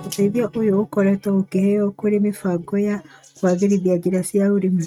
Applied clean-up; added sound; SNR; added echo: neural mask model RNNoise.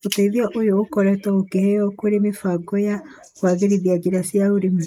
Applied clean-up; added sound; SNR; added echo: neural mask model Resemble Enhance denoiser.